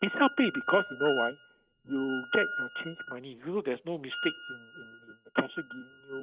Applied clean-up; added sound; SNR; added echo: neural mask model RNNoise.